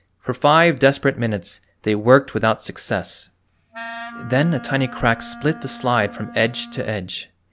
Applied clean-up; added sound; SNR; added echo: none; Wind instrument, woodwind instrument; 16 dB; none.